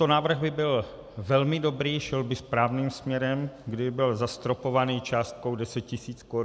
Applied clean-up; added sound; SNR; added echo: none; none; none; none.